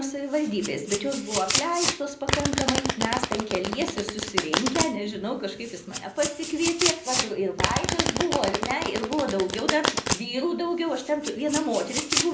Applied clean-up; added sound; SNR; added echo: none; Domestic sounds, home sounds; 1 dB; reverberation time 0.5 s.